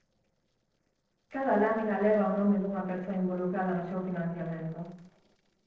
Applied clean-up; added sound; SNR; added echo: neural separator model SepFormer DNS4.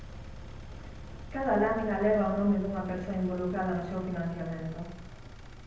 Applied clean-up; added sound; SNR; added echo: none; Engine; 12 dB; reverberation time 0.9 s.